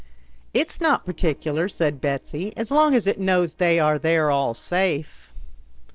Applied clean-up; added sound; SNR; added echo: neural separator model SepFormer DNS4.